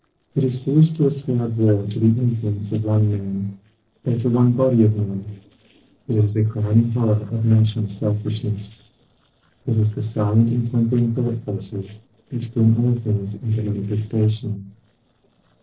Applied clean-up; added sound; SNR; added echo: neural separator model SepFormer DNS4.